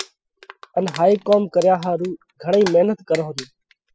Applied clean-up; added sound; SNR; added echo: classical method spectral subtraction.